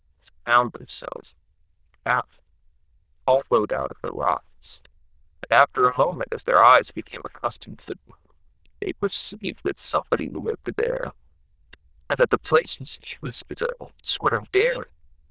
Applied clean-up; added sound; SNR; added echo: neural diffusion model UNIVERSE++.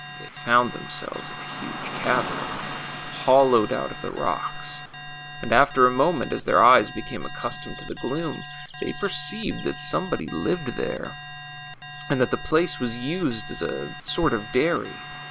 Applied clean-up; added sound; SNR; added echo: none; Alarm + Car passing by / Traffic noise, roadway noise; 12 dB; none.